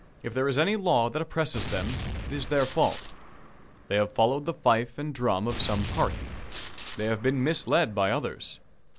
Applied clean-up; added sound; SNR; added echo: none; Gunshot, gunfire; 10 dB; none.